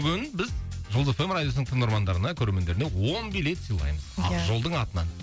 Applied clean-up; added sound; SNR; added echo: none; none; none; none.